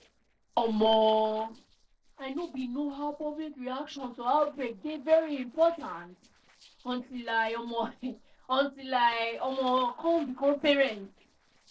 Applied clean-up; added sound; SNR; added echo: neural separator model SepFormer DNS4.